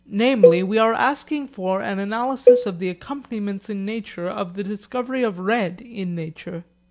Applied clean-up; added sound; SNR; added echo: none; Cowbell; -3 dB; none.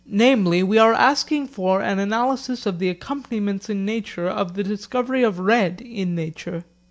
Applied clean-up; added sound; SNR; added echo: none; none; none; none.